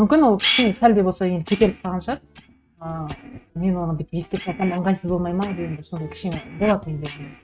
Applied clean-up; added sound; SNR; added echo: neural mask model RNNoise.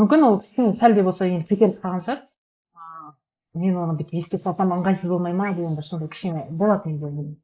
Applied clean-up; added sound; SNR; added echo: neural mask model Resemble Enhance denoiser.